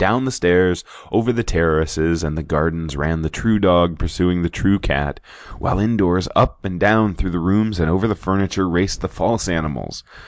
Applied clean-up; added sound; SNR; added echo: none; none; none; none.